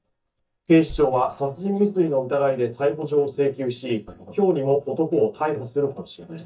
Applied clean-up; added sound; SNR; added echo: neural mask model DeepFilterNet 3.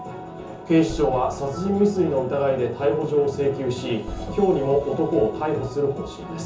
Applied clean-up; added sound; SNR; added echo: none; Boom; 19 dB; reverberation time 0.6 s.